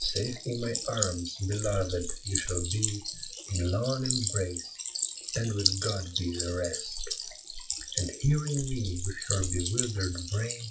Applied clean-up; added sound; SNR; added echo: classical method WPE with log-MMSE.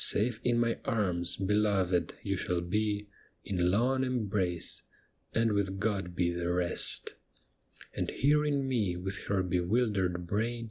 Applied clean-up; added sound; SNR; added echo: none; none; none; none.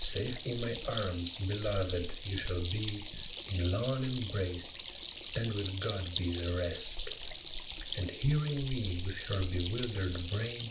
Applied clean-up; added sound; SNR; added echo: none; Stream; -4 dB; reverberation time 0.4 s.